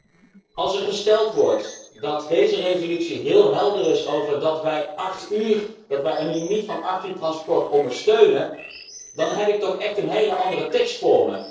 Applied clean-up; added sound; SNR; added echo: neural separator model SepFormer DNS4.